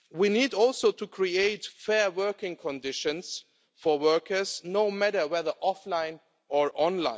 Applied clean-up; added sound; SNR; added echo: none; none; none; none.